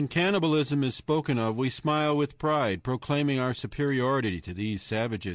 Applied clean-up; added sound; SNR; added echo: none; none; none; none.